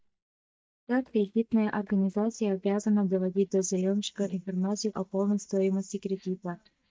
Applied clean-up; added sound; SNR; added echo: neural mask model DeepFilterNet 3.